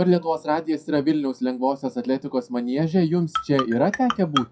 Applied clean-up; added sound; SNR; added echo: classical method WPE with log-MMSE.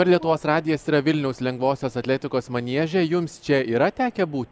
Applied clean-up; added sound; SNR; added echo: none; none; none; none.